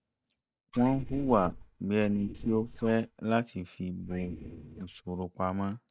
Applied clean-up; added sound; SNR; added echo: neural mask model DeepFilterNet 3.